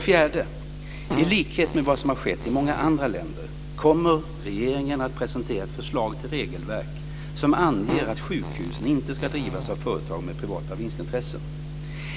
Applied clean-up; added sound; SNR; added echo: none; Fart; 11 dB; none.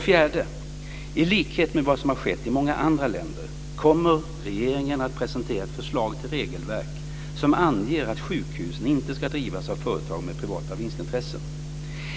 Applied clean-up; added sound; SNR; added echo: none; none; none; none.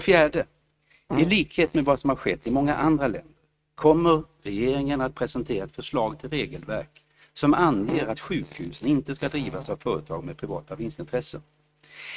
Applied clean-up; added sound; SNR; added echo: neural mask model RNNoise.